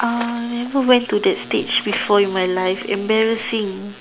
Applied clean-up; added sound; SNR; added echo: none; Water / Splash, splatter + Wind instrument, woodwind instrument; 18 dB; none.